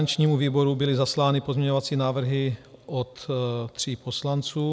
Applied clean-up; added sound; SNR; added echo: none; none; none; none.